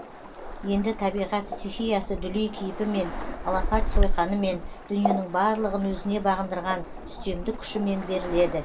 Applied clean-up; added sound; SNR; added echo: none; Waves, surf; 3 dB; reverberation time 0.2 s.